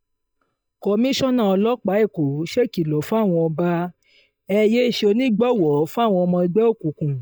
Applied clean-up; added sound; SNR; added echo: neural mask model DeepFilterNet 3.